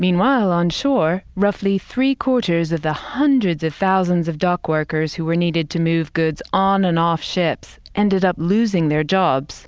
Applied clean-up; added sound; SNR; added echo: none; none; none; none.